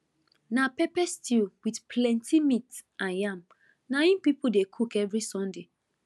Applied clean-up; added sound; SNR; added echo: none; none; none; none.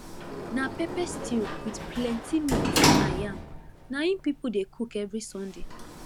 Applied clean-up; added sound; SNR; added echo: none; Sliding door; -2 dB; none.